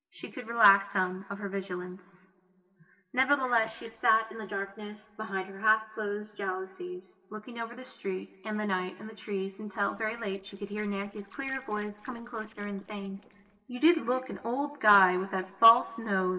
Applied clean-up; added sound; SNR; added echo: neural separator model SepFormer DNS4.